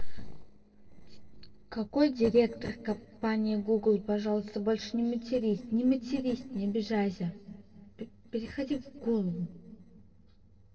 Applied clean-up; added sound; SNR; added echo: neural separator model SepFormer DNS4.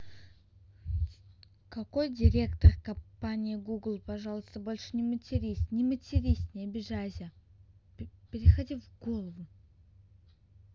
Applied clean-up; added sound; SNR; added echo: none; none; none; none.